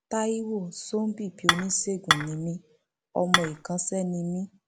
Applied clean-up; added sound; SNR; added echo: none; Dishes, pots, and pans / Chink, clink; -4 dB; none.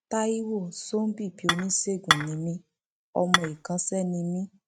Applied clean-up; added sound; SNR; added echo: neural mask model RNNoise.